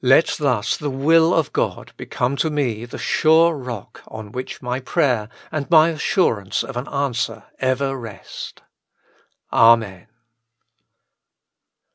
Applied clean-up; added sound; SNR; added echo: none; none; none; none.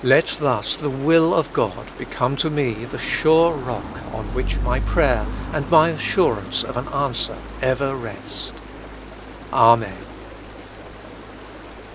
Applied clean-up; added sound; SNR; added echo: none; Stream; 9 dB; none.